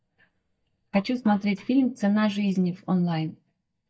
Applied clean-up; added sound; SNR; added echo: neural mask model DeepFilterNet 3.